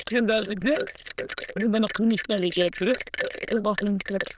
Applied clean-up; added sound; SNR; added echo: neural diffusion model UNIVERSE++.